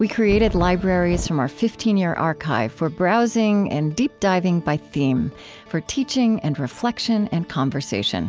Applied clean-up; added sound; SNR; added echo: none; Wind; 6 dB; none.